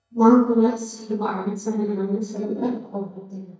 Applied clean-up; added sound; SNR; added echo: neural mask model DeepFilterNet 3.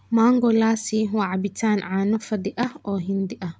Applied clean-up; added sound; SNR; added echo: none; none; none; none.